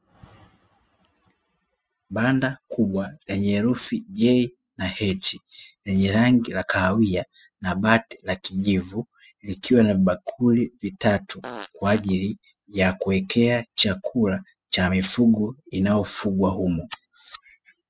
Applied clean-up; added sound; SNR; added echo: classical method spectral subtraction.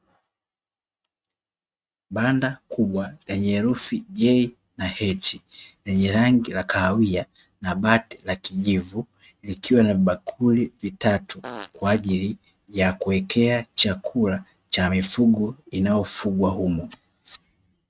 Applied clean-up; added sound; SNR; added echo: neural mask model RNNoise.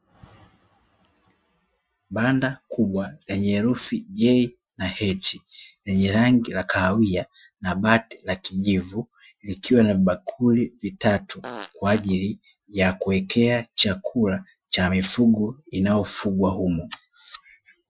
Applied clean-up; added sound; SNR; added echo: classical method Wiener filter.